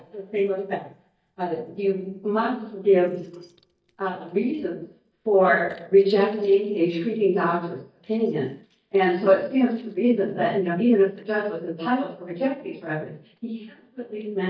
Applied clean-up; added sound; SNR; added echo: neural mask model DeepFilterNet 3.